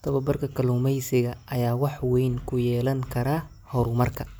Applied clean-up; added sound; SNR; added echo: none; none; none; none.